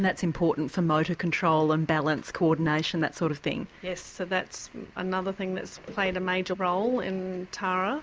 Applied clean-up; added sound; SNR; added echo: none; none; none; none.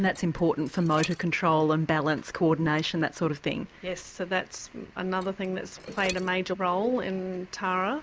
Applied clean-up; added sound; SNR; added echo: none; Dishes, pots, and pans; 16 dB; none.